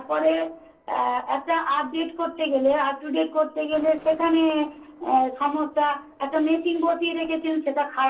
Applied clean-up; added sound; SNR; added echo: neural separator model SepFormer DNS4.